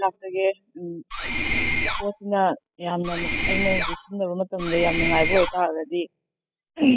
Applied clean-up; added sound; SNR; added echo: classical method spectral subtraction.